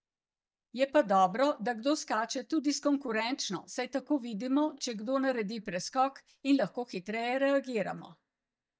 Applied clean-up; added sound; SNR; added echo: neural mask model DeepFilterNet 3.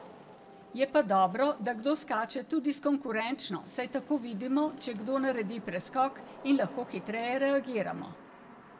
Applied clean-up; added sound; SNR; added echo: none; Wind / Rain; 20 dB; reverberation time 1.6 s.